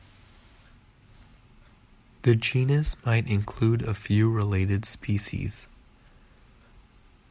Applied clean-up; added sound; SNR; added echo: none; none; none; none.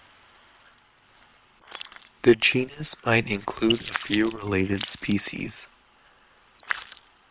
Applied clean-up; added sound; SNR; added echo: neural separator model SepFormer WHAM!.